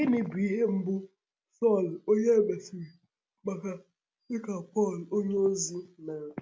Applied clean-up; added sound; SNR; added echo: none; none; none; none.